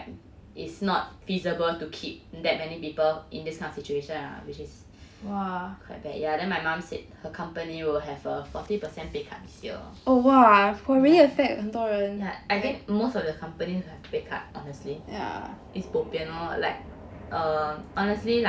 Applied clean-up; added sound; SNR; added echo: none; none; none; none.